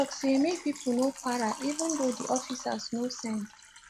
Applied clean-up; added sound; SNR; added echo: none; Water / Liquid; 11 dB; none.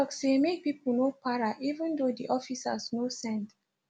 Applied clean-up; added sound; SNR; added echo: none; none; none; none.